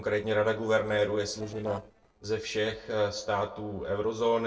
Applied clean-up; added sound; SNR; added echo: neural separator model SepFormer DNS4.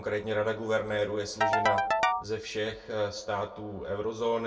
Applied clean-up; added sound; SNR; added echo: none; Ringtone / Keyboard (musical); -2 dB; reverberation time 0.2 s.